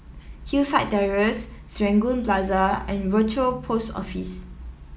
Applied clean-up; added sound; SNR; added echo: none; none; none; none.